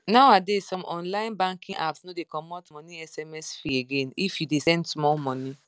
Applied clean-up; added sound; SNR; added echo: none; none; none; none.